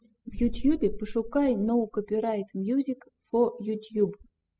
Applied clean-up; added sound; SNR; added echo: classical method spectral subtraction.